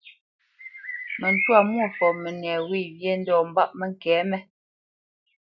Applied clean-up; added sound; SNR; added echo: classical method log-MMSE.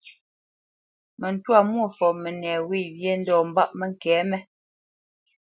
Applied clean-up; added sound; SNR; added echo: none; none; none; none.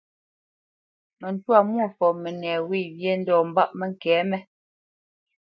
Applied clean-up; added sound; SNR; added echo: neural mask model DeepFilterNet 3.